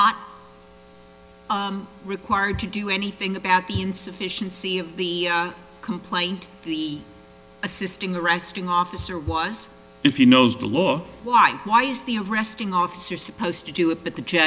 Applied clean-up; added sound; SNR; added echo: none; none; none; none.